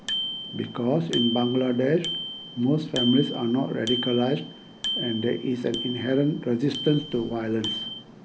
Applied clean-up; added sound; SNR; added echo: none; Bicycle bell; 8 dB; none.